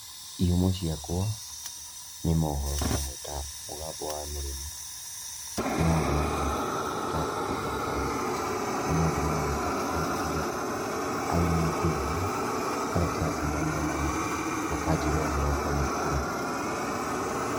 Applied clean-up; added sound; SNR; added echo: none; Fire; -1 dB; none.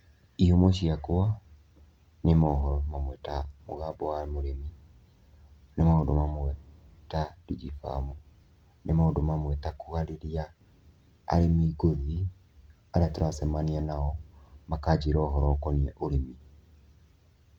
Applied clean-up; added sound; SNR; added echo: none; none; none; none.